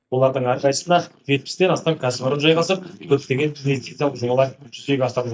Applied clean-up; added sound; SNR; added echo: neural mask model DeepFilterNet 3.